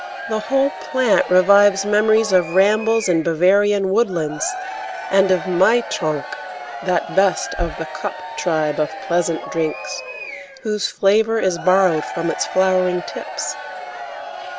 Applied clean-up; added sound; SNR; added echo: none; Crowd / Cheering; 11 dB; none.